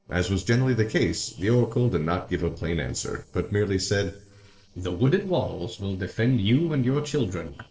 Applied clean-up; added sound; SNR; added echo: neural separator model SepFormer DNS4.